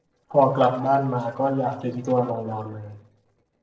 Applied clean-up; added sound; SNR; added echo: neural separator model SepFormer DNS4.